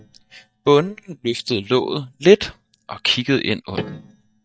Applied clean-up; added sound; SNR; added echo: neural mask model DeepFilterNet 3.